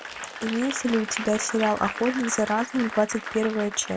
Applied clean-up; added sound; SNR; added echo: none; Applause / Crowd; 9 dB; none.